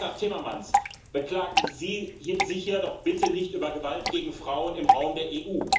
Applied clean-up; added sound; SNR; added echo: none; Drip / Water; 0 dB; reverberation time 0.6 s.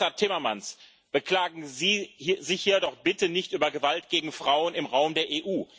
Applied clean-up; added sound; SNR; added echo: none; none; none; none.